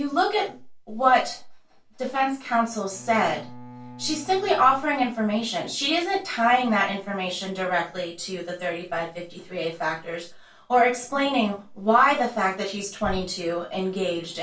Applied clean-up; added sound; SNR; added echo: none; Bowed string instrument; 18 dB; reverberation time 0.2 s.